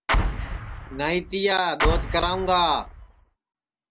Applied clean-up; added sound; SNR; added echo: none; Explosion; 2 dB; none.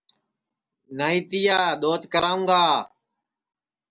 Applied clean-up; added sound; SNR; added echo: none; none; none; none.